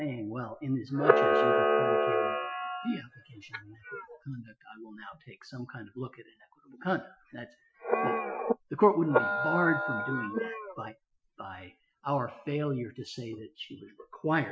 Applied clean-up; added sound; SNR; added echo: classical method Wiener filter.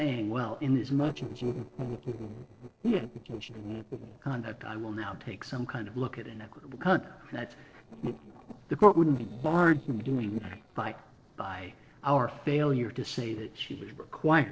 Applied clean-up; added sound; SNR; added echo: neural separator model SepFormer DNS4.